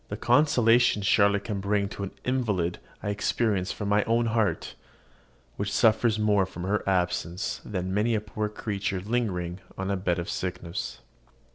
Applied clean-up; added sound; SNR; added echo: none; none; none; none.